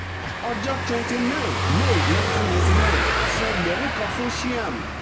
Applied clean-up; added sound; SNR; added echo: none; Car passing by / Engine; -5 dB; reverberation time 1.0 s.